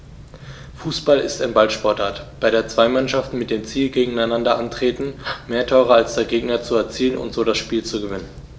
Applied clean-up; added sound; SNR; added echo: none; Fire; 19 dB; none.